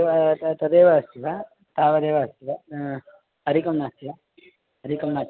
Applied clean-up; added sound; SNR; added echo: none; none; none; none.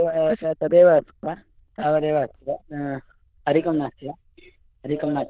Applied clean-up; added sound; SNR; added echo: neural diffusion model UNIVERSE++.